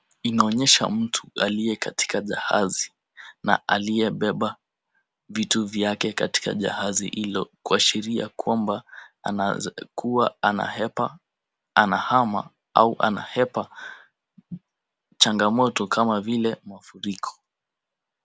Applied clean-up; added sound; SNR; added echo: none; none; none; none.